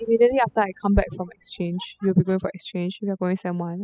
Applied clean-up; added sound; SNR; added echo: classical method spectral subtraction.